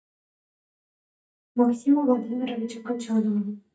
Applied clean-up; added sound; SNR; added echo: neural mask model DeepFilterNet 3.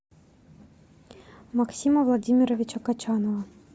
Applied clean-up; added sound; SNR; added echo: none; none; none; none.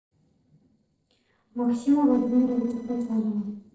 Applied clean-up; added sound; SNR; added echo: neural separator model SepFormer DNS4.